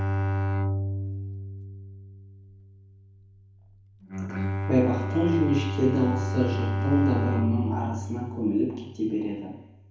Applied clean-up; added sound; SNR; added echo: none; Bowed string instrument; 1 dB; reverberation time 2.2 s.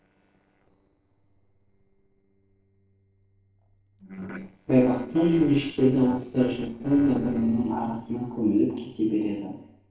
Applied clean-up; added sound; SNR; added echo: neural separator model SepFormer DNS4.